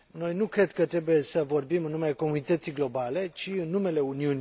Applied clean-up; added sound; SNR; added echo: none; none; none; none.